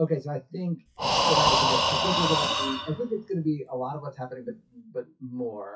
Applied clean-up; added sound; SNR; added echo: classical method WPE with log-MMSE.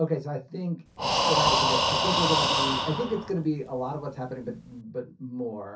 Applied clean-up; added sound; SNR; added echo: none; Breathing; -4 dB; reverberation time 0.3 s.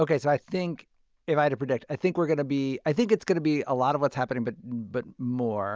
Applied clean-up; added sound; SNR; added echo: none; none; none; none.